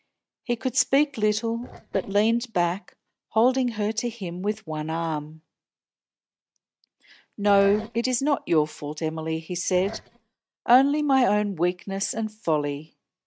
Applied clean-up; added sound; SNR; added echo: neural mask model RNNoise.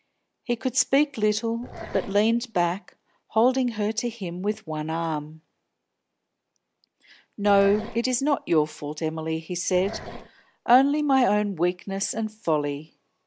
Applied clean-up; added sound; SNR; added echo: none; Growling; 14 dB; none.